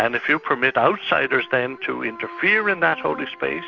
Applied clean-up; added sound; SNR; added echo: none; none; none; none.